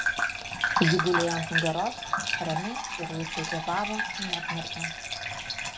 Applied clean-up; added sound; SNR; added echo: none; Bathtub (filling or washing) / Gurgling; -1 dB; none.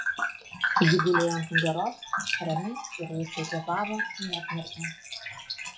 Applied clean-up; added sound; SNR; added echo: classical method log-MMSE.